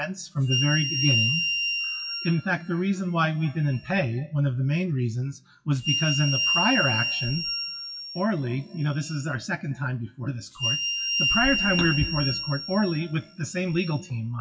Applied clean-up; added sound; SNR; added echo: classical method WPE with log-MMSE.